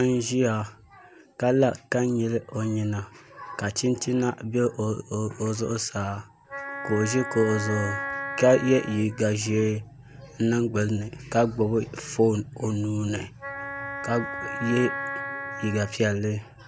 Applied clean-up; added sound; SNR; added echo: none; Wind instrument, woodwind instrument; 8 dB; none.